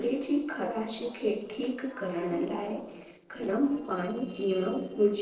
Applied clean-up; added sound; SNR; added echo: neural separator model SepFormer DNS4.